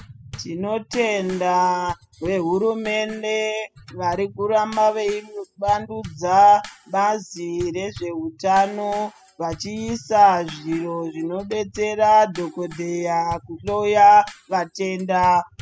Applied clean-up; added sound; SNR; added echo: classical method spectral subtraction.